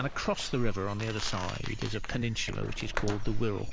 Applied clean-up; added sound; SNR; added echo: neural mask model Resemble Enhance denoiser.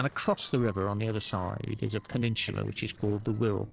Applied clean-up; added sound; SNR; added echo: neural separator model SepFormer DNS4.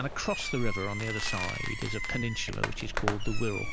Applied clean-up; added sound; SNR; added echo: none; Fireworks + Chewing, mastication; -1 dB; none.